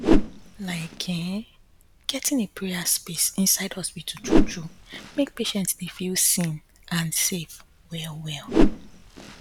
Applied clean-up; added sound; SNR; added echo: none; Whoosh, swoosh, swish; -2 dB; none.